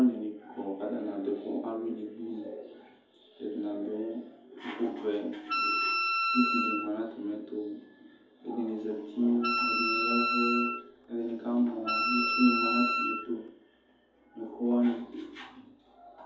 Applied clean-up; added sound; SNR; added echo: none; Wind instrument, woodwind instrument; -2 dB; reverberation time 0.5 s.